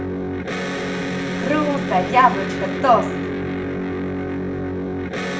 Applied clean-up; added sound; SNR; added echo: none; Electric guitar; 1 dB; reverberation time 0.4 s.